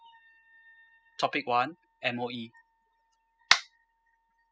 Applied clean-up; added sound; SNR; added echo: classical method spectral subtraction.